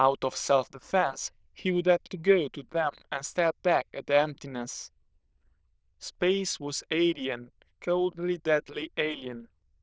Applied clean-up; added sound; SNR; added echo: neural diffusion model UNIVERSE++.